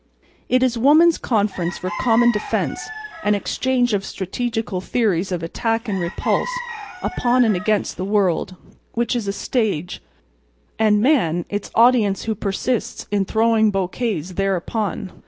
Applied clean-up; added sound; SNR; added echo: none; Chicken, rooster; 12 dB; none.